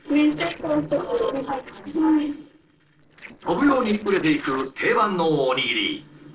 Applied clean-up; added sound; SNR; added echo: neural separator model SepFormer DNS4.